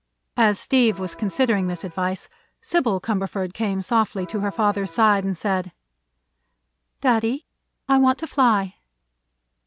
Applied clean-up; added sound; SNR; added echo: none; Electric guitar; 19 dB; none.